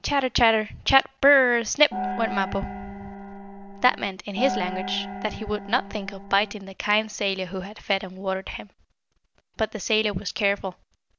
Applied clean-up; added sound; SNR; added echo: none; Gong; 7 dB; none.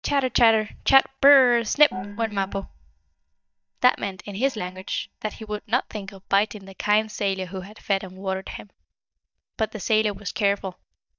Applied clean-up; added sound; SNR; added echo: neural mask model DeepFilterNet 3.